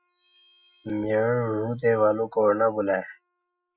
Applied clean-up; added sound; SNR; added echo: classical method Wiener filter.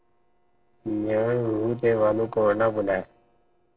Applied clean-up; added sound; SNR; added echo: neural separator model SepFormer DNS4.